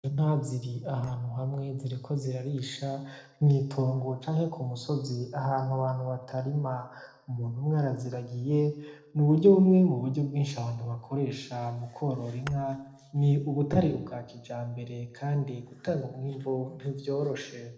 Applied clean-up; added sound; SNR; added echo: neural separator model SepFormer DNS4.